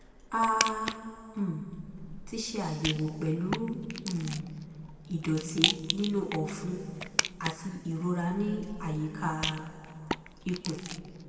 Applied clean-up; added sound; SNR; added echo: none; Rattle; 5 dB; reverberation time 2.1 s.